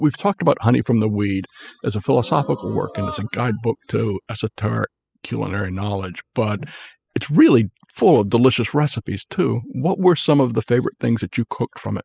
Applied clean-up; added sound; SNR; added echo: classical method spectral subtraction.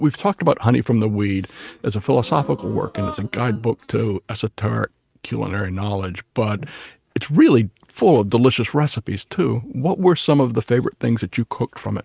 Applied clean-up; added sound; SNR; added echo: neural mask model RNNoise.